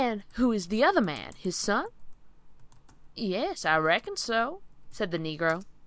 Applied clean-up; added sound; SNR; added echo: none; Computer keyboard; 17 dB; none.